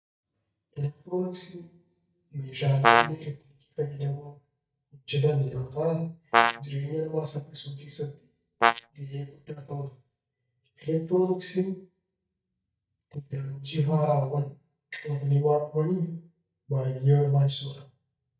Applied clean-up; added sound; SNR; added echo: neural mask model DeepFilterNet 3.